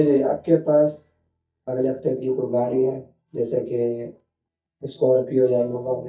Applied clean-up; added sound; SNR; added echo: neural mask model DeepFilterNet 3.